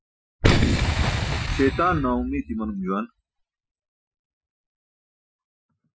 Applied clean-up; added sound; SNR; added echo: classical method Wiener filter.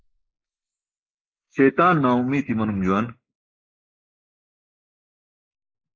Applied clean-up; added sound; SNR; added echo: neural mask model Resemble Enhance denoiser.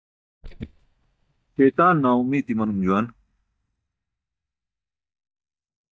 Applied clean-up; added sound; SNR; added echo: neural mask model DeepFilterNet 3.